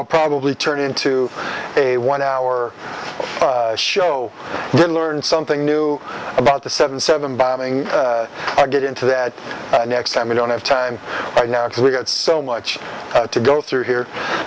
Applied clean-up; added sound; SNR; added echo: none; none; none; none.